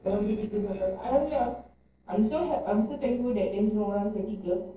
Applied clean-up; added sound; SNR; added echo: neural separator model SepFormer DNS4.